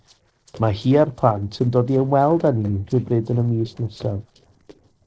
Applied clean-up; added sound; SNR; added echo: neural separator model SepFormer DNS4.